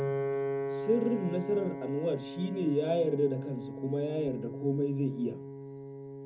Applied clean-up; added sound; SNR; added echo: none; Piano; 5 dB; reverberation time 0.3 s.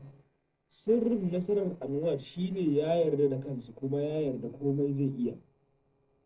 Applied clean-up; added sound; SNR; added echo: neural separator model SepFormer DNS4.